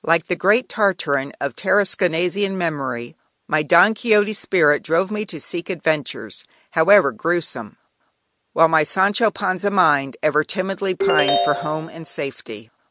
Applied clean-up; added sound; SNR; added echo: none; Ringtone; 1 dB; none.